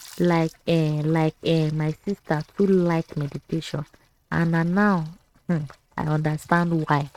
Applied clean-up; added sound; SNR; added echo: neural mask model RNNoise.